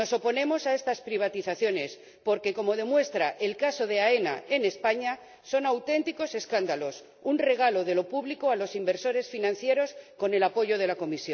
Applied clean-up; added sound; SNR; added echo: none; none; none; none.